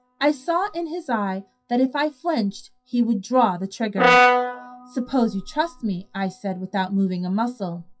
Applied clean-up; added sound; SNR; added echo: classical method WPE with log-MMSE.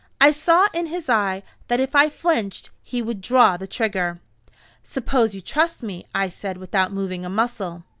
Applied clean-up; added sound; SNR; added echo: none; none; none; none.